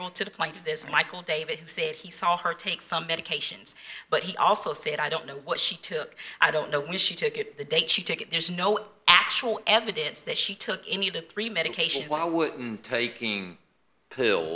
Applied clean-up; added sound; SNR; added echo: none; none; none; none.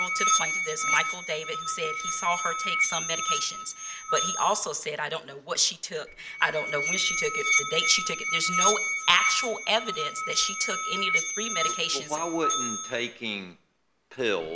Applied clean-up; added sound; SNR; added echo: none; Musical instrument; 0 dB; none.